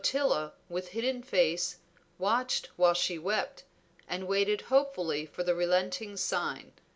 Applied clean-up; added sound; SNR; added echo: none; none; none; none.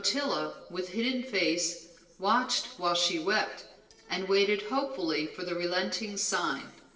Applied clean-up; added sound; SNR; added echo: neural separator model SepFormer DNS4.